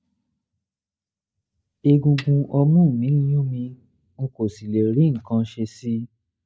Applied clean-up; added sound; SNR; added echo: neural mask model DeepFilterNet 3.